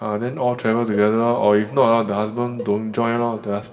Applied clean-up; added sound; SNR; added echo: none; Cowbell; 20 dB; reverberation time 1.3 s.